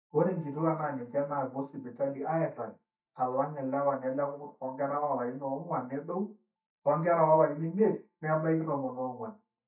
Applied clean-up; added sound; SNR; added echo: neural mask model DeepFilterNet 3.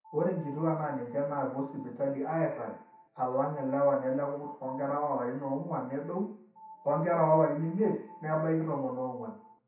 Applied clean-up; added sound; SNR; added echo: none; Piano; 20 dB; reverberation time 0.7 s.